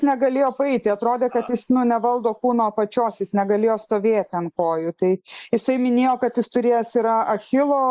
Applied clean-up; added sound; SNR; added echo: neural mask model Resemble Enhance denoiser.